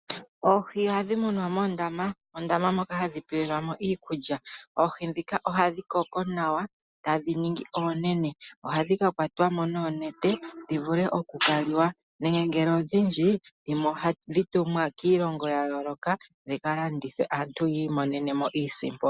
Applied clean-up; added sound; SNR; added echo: none; none; none; none.